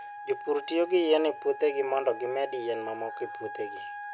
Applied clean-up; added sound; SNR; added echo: none; Wind instrument, woodwind instrument; 11 dB; none.